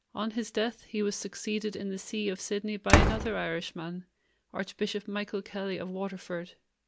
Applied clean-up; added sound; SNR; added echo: none; Slam; -3 dB; none.